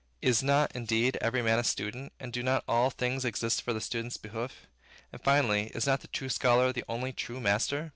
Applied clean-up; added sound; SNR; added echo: none; none; none; none.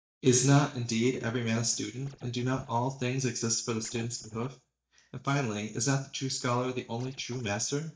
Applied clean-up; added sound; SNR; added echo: neural mask model DeepFilterNet 3.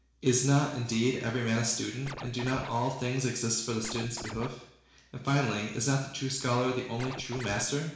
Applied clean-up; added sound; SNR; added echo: none; Scratching (performance technique); 11 dB; reverberation time 0.7 s.